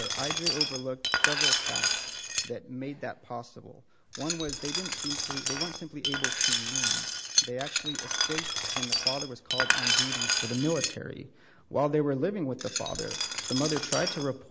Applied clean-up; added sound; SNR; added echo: none; Glass; -3 dB; none.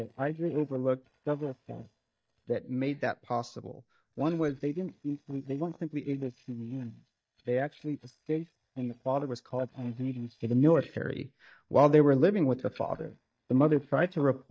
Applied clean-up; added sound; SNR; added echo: neural mask model DeepFilterNet 3.